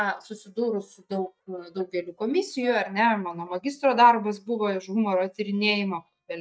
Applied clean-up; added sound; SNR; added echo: neural mask model DeepFilterNet 3.